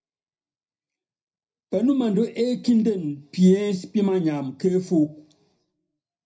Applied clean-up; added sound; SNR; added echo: none; none; none; reverberation time 0.4 s.